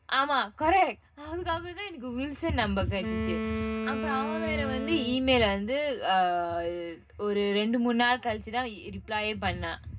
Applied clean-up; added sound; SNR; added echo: none; Wind instrument, woodwind instrument; 5 dB; reverberation time 0.2 s.